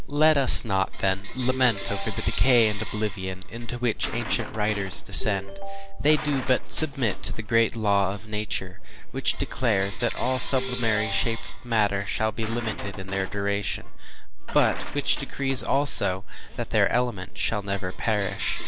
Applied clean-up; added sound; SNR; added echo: none; Coin (dropping) / Bell + Ringtone; 15 dB; none.